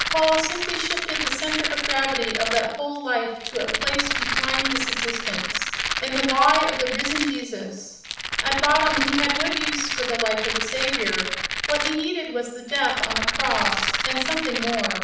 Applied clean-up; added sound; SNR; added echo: none; Rattle; 0 dB; reverberation time 0.7 s.